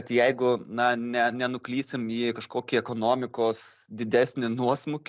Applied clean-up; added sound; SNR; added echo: none; none; none; none.